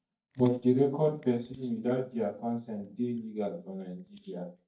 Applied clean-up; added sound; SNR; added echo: neural mask model DeepFilterNet 3.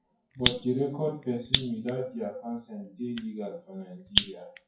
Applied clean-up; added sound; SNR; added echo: classical method WPE with log-MMSE.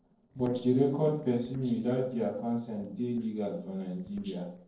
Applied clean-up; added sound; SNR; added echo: neural separator model SepFormer DNS4.